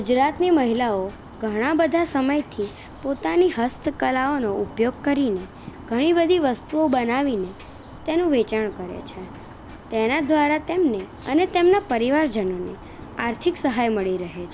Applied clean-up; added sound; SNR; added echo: none; Bird; 18 dB; none.